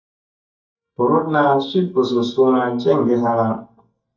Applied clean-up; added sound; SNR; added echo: neural mask model DeepFilterNet 3.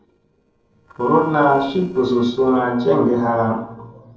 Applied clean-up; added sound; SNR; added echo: neural separator model SepFormer DNS4.